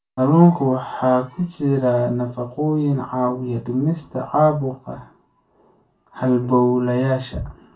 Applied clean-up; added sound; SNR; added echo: none; none; none; reverberation time 0.2 s.